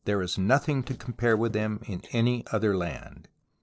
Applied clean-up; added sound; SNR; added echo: neural separator model SepFormer DNS4.